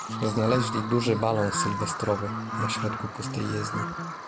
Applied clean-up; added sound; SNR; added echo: none; Bird vocalization, bird call, bird song + Bass guitar; 4 dB; none.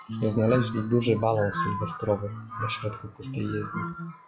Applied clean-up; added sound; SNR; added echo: classical method log-MMSE.